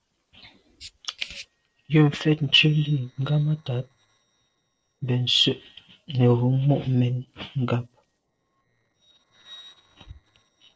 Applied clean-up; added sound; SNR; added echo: neural separator model SepFormer DNS4.